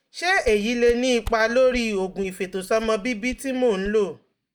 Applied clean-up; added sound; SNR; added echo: neural mask model DeepFilterNet 3.